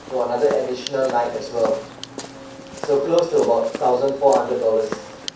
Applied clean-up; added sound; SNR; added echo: none; Walk, footsteps; 13 dB; reverberation time 0.7 s.